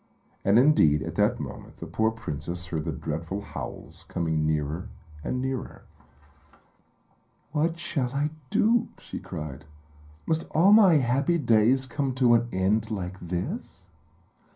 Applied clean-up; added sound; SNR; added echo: none; none; none; reverberation time 0.3 s.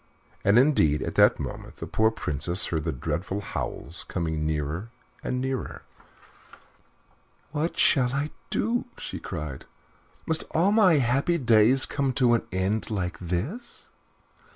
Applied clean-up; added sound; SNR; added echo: none; none; none; none.